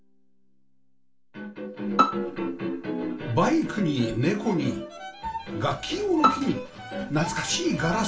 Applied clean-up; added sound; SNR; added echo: none; Bowed string instrument; 1 dB; reverberation time 0.3 s.